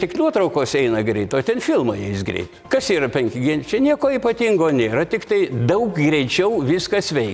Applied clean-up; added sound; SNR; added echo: none; none; none; none.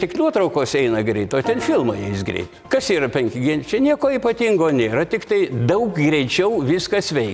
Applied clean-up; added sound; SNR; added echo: none; Organ; 13 dB; none.